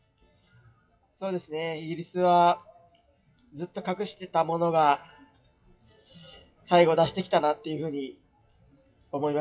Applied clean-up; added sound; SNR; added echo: classical method WPE with log-MMSE.